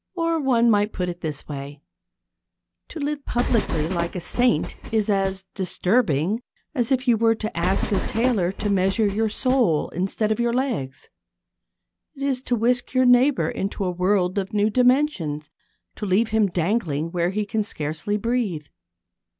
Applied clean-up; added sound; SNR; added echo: none; Train; 5 dB; none.